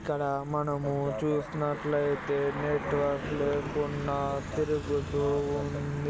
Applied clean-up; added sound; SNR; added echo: none; none; none; none.